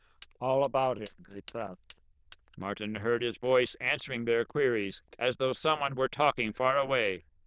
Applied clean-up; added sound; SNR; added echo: neural diffusion model UNIVERSE++.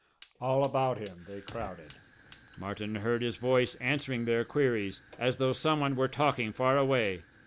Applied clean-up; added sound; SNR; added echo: none; Fire; 17 dB; none.